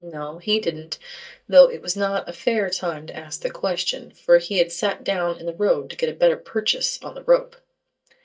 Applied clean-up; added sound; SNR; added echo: neural mask model DeepFilterNet 3.